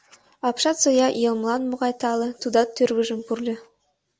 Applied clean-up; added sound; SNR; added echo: none; none; none; none.